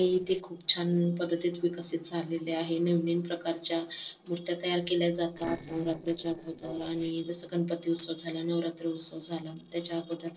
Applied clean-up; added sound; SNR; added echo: neural separator model SepFormer DNS4.